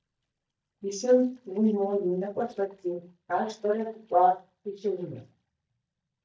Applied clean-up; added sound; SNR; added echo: neural mask model DeepFilterNet 3.